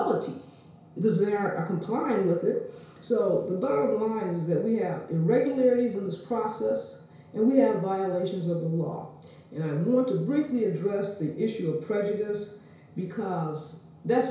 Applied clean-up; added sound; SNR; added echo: none; none; none; reverberation time 0.6 s.